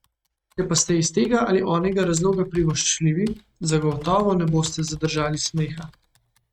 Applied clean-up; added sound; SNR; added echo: neural mask model RNNoise.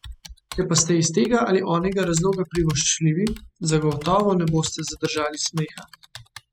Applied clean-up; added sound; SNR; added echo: classical method spectral subtraction.